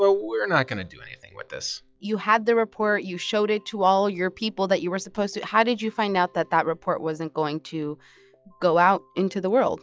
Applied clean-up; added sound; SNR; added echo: classical method log-MMSE.